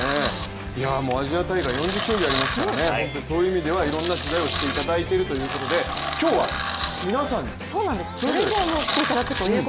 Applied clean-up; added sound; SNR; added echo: none; Tools; 7 dB; none.